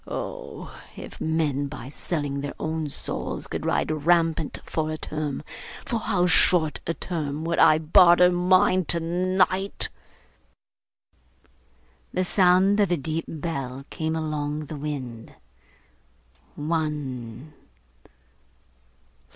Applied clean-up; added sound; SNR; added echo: none; none; none; none.